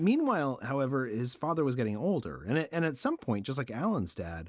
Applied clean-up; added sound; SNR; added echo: none; none; none; none.